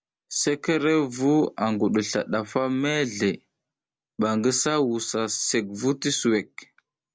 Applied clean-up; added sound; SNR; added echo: none; none; none; none.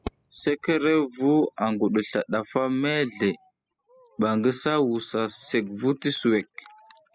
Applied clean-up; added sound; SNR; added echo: classical method spectral subtraction.